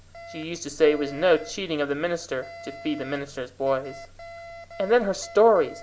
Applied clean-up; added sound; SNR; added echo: none; Alarm; 18 dB; none.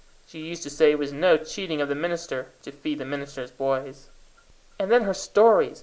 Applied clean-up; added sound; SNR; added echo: none; none; none; none.